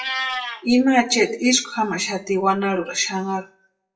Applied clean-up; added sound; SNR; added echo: classical method WPE with log-MMSE.